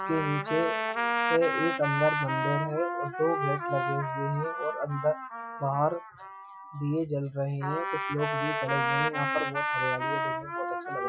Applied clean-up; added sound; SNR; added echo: classical method Wiener filter.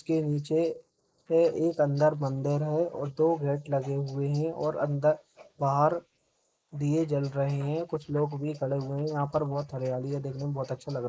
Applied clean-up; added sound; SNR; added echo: neural mask model Resemble Enhance denoiser.